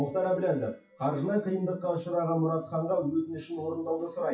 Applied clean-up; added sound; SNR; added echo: classical method WPE with log-MMSE.